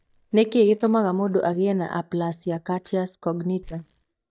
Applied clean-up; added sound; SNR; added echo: neural mask model DeepFilterNet 3.